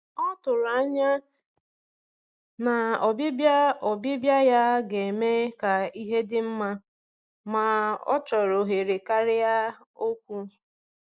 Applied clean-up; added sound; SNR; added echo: none; none; none; none.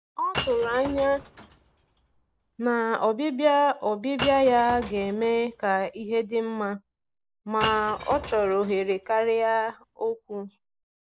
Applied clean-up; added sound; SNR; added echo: none; Shatter / Crushing; 14 dB; none.